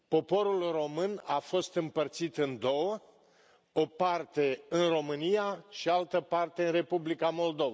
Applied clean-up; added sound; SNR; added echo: none; none; none; none.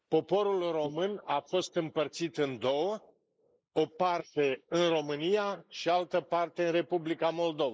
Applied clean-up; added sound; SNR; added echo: neural mask model Resemble Enhance denoiser.